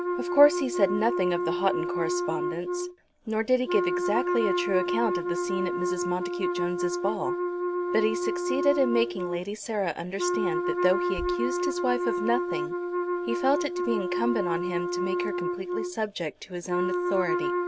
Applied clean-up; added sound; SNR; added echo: none; Wind instrument, woodwind instrument; 0 dB; none.